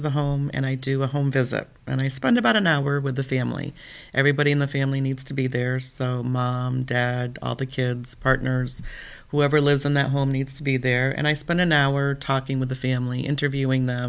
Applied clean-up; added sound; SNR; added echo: none; none; none; none.